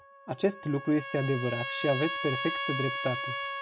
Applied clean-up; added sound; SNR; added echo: none; Trumpet; 4 dB; none.